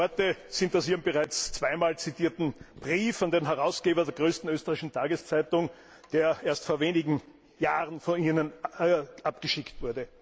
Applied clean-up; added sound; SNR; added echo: none; none; none; none.